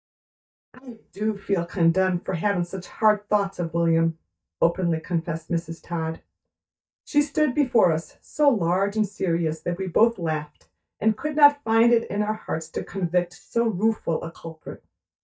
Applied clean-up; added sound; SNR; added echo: neural mask model DeepFilterNet 3.